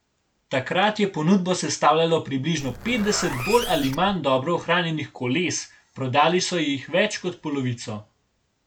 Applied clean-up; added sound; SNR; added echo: none; Zipper (clothing); 11 dB; none.